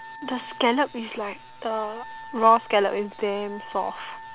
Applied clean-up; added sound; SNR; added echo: none; Wind instrument, woodwind instrument; 17 dB; none.